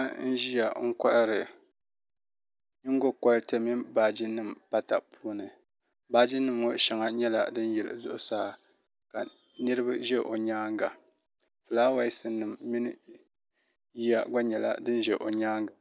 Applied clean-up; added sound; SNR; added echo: none; none; none; none.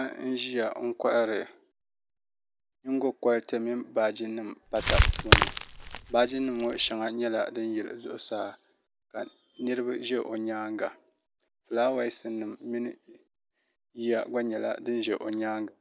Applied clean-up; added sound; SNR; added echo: none; Crackle; -5 dB; none.